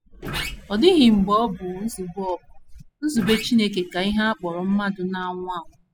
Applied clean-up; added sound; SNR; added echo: classical method spectral subtraction.